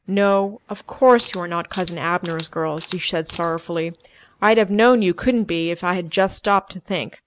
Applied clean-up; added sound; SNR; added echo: neural mask model Resemble Enhance denoiser.